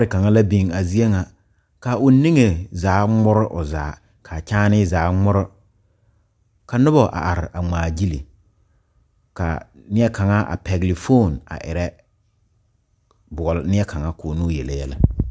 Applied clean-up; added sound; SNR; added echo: none; none; none; none.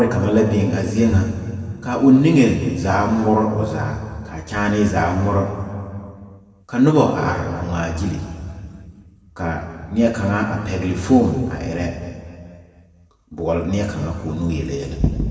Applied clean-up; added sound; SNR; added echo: none; Bowed string instrument; 12 dB; reverberation time 2.0 s.